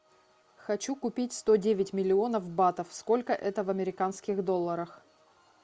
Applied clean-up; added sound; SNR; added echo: none; none; none; none.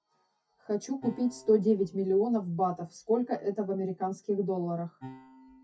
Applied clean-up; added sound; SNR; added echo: classical method WPE with log-MMSE.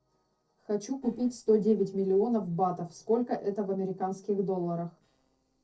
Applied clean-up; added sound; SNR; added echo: neural separator model SepFormer DNS4.